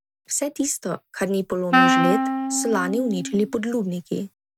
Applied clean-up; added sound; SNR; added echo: none; Wind instrument, woodwind instrument; -2 dB; none.